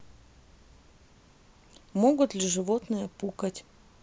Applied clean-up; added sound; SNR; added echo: none; none; none; none.